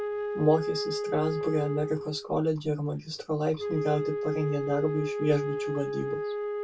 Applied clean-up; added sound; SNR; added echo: none; Wind instrument, woodwind instrument; 3 dB; reverberation time 0.1 s.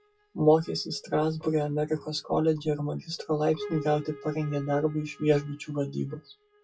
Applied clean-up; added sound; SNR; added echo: classical method WPE with log-MMSE.